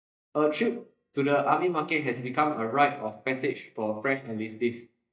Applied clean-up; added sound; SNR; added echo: neural mask model DeepFilterNet 3.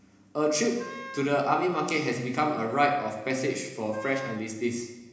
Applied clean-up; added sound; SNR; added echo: none; Wind instrument, woodwind instrument; 15 dB; reverberation time 1.0 s.